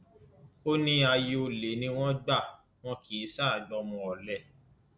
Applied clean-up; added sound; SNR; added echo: none; none; none; none.